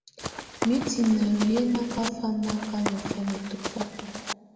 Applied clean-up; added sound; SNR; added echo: none; Run; 7 dB; reverberation time 2.2 s.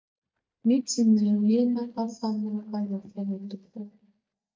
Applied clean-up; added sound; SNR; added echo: neural mask model DeepFilterNet 3.